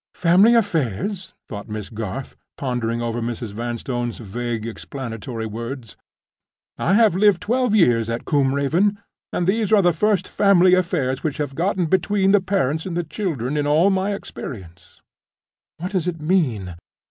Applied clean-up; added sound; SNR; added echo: none; none; none; none.